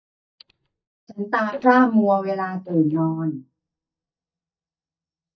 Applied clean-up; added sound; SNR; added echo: neural mask model DeepFilterNet 3.